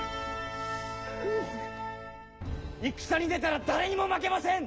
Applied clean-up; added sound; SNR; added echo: none; Bowed string instrument; 18 dB; reverberation time 0.4 s.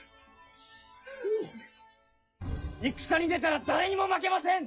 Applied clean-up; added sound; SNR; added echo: classical method WPE with log-MMSE.